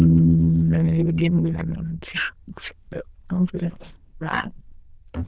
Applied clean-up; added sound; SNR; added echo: neural diffusion model UNIVERSE++.